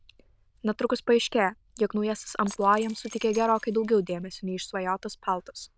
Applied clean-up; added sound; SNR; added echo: neural diffusion model UNIVERSE++.